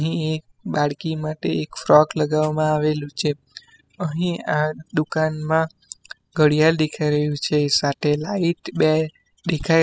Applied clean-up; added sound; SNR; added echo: classical method spectral subtraction.